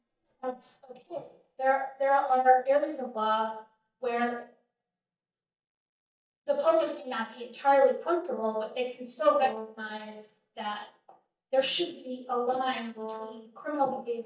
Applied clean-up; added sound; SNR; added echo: neural mask model DeepFilterNet 3.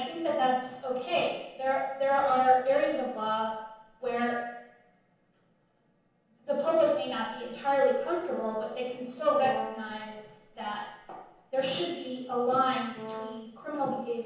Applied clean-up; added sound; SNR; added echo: none; Brass instrument; 12 dB; reverberation time 0.9 s.